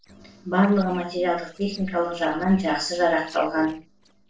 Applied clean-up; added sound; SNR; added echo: neural separator model SepFormer DNS4.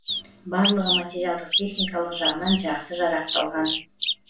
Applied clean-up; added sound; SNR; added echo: none; Bird vocalization, bird call, bird song; 1 dB; reverberation time 0.3 s.